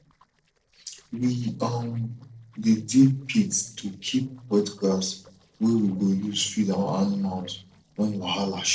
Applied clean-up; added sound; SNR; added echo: neural separator model SepFormer DNS4.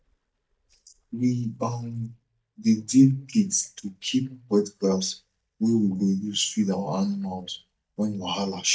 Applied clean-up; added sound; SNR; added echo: neural mask model DeepFilterNet 3.